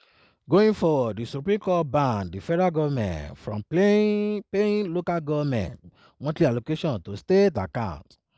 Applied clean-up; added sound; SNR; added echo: none; none; none; none.